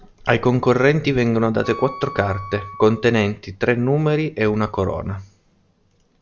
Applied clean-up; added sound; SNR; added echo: none; Wind instrument, woodwind instrument; 16 dB; none.